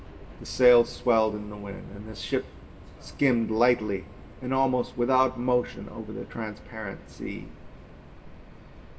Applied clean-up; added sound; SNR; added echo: none; Subway, metro, underground; 16 dB; reverberation time 1.6 s.